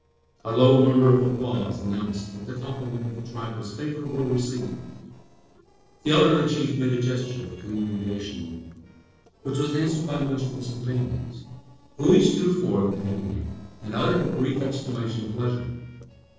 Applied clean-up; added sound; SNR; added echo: neural separator model SepFormer DNS4.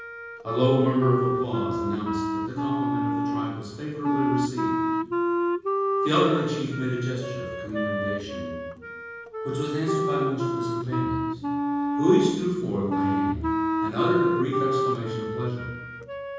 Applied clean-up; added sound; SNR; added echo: none; Wind instrument, woodwind instrument; 0 dB; reverberation time 1.3 s.